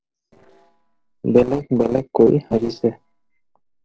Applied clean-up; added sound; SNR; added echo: neural separator model SepFormer DNS4.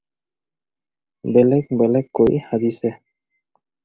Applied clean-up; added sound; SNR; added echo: none; none; none; none.